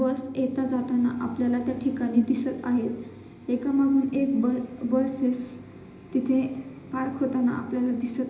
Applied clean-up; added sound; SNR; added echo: none; none; none; reverberation time 1.0 s.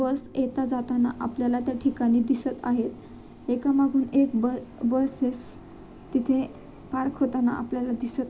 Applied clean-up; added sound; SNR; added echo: none; none; none; none.